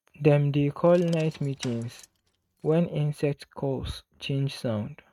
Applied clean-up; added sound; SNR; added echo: neural mask model RNNoise.